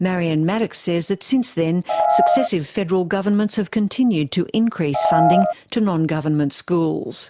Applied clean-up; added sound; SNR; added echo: none; Piano; -4 dB; none.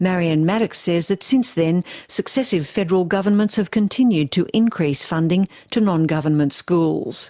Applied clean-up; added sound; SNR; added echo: none; none; none; none.